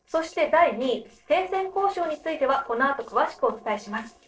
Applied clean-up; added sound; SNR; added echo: neural separator model SepFormer DNS4.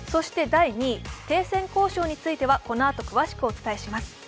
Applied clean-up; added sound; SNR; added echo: none; none; none; none.